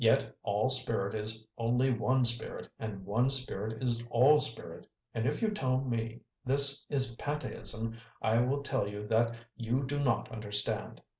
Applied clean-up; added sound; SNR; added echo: none; none; none; none.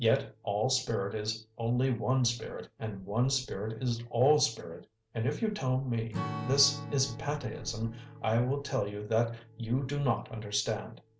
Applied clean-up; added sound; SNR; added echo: none; Strum; 15 dB; none.